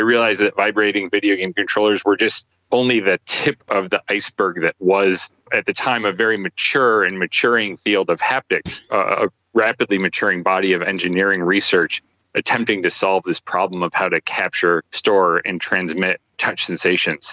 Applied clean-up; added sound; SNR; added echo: neural mask model RNNoise.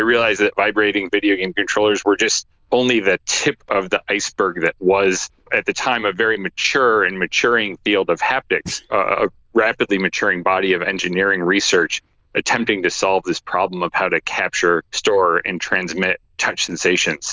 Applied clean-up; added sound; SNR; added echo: neural diffusion model UNIVERSE++.